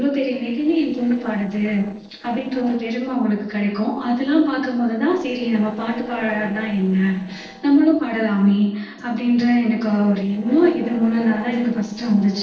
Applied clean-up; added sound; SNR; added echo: neural separator model SepFormer DNS4.